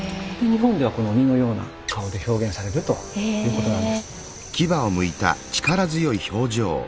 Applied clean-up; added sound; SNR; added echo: none; Sink (filling or washing) / Water; 16 dB; none.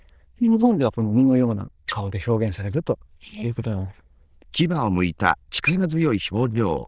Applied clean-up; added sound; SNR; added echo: neural diffusion model UNIVERSE++.